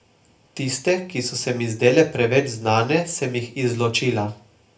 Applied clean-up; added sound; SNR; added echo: none; none; none; reverberation time 0.3 s.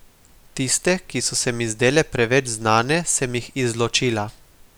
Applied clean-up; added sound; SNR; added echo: none; none; none; none.